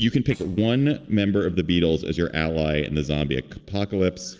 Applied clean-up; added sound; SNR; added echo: neural separator model SepFormer DNS4.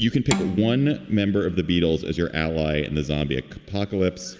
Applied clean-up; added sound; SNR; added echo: none; Bowed string instrument; 12 dB; none.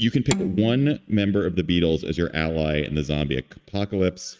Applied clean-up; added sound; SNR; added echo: neural mask model RNNoise.